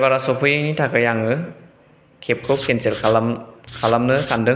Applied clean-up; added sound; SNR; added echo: none; Writing; 12 dB; none.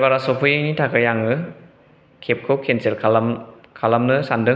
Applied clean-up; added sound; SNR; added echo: none; none; none; none.